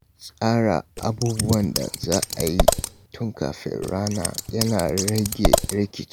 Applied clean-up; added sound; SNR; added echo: none; Scissors; 0 dB; none.